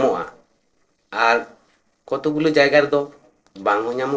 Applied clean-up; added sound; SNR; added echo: neural separator model SepFormer DNS4.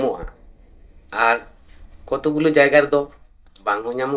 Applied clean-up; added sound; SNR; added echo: neural mask model DeepFilterNet 3.